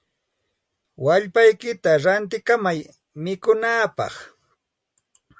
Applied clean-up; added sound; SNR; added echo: none; none; none; none.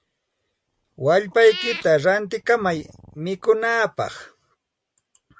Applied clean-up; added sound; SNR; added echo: none; Meow / Purr; 14 dB; none.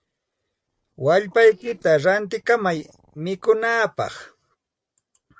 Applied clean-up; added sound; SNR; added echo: neural separator model SepFormer DNS4.